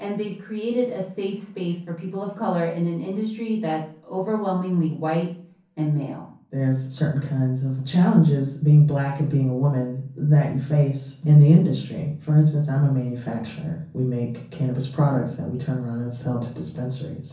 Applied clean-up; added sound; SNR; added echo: none; none; none; reverberation time 0.6 s.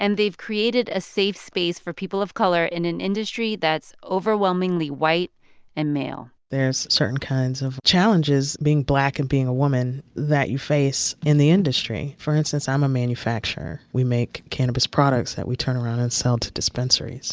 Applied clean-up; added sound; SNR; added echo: none; none; none; none.